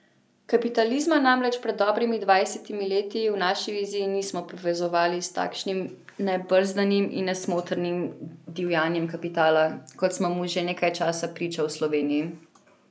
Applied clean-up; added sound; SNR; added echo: none; none; none; none.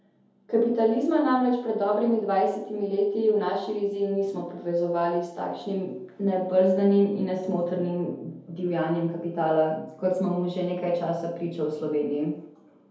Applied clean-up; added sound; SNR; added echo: none; none; none; reverberation time 0.8 s.